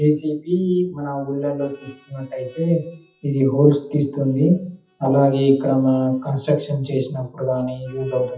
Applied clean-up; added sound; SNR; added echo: classical method WPE with log-MMSE.